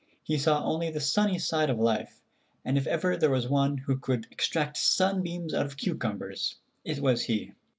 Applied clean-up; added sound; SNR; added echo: none; none; none; none.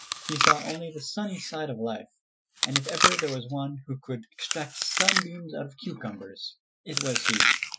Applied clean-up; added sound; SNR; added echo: classical method Wiener filter.